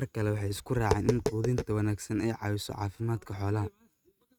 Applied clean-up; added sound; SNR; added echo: neural mask model RNNoise.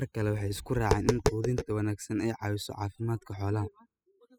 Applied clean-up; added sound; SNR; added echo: classical method spectral subtraction.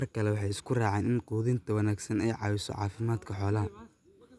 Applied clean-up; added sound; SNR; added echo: none; none; none; none.